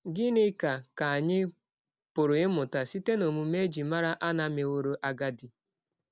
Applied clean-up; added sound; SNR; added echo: none; none; none; none.